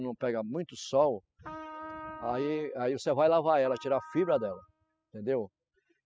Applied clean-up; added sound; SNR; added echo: classical method spectral subtraction.